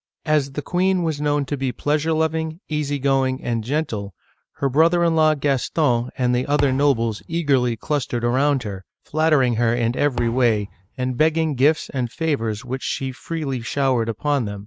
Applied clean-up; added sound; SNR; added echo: neural mask model RNNoise.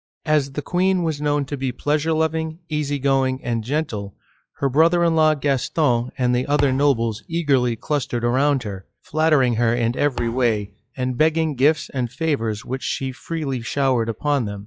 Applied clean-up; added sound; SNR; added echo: classical method log-MMSE.